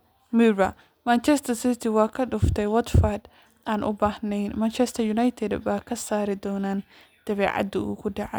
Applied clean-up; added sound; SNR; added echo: none; none; none; none.